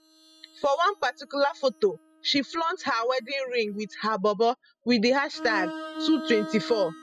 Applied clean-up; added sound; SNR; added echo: classical method spectral subtraction.